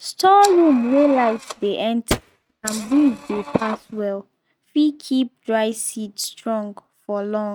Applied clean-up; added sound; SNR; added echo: neural mask model RNNoise.